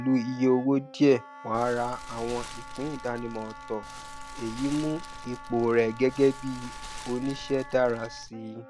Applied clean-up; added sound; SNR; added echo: none; Wind instrument, woodwind instrument + Fire; 14 dB; none.